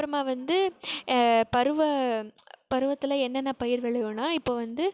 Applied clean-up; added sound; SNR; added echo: none; none; none; none.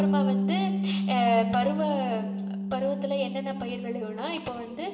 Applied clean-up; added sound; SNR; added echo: none; Bass guitar; -1 dB; reverberation time 2.5 s.